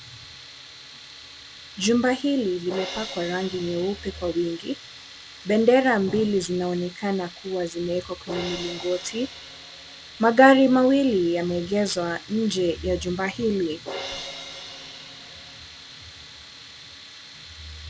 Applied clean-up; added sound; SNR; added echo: none; Tools + Crash cymbal; 15 dB; none.